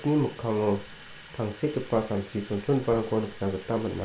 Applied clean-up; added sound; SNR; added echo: none; Sink (filling or washing) / Water tap, faucet; 18 dB; reverberation time 0.4 s.